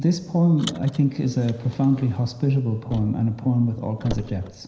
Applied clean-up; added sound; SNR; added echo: none; Car; 17 dB; reverberation time 0.9 s.